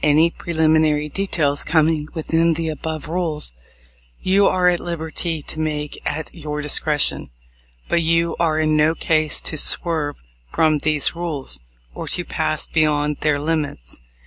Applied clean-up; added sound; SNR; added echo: none; none; none; none.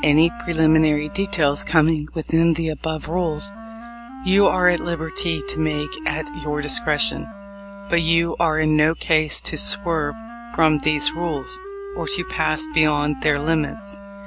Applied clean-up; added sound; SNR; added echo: none; Wind instrument, woodwind instrument; 14 dB; none.